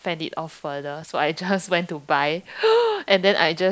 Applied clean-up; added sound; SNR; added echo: none; none; none; none.